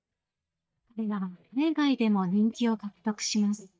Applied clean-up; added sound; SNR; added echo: neural mask model DeepFilterNet 3.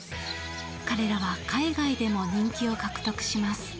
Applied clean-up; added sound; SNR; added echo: none; Bird vocalization, bird call, bird song; 17 dB; none.